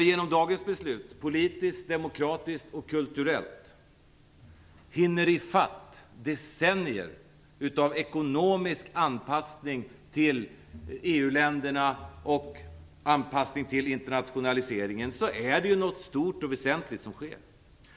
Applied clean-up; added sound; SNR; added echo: none; none; none; none.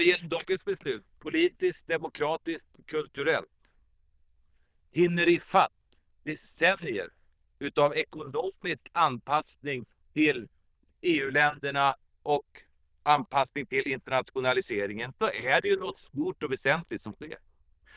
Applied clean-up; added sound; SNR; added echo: neural diffusion model UNIVERSE++.